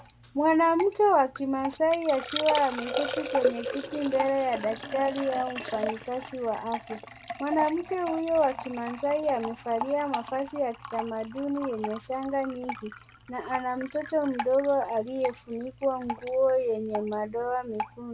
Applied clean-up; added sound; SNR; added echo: none; Drip + Liquid; 9 dB; none.